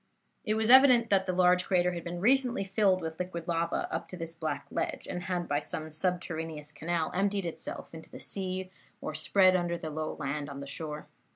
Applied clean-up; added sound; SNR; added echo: none; none; none; none.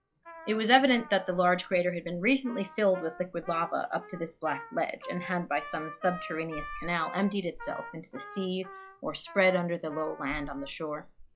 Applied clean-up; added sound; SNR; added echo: classical method log-MMSE.